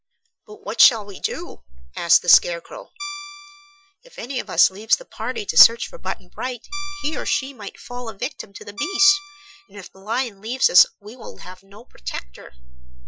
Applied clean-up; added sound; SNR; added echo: classical method Wiener filter.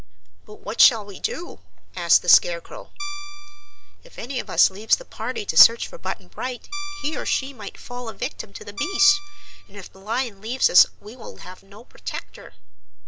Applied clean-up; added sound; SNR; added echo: none; Guitar; 13 dB; none.